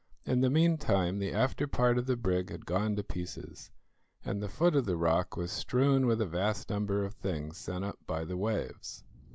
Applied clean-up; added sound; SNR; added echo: none; none; none; none.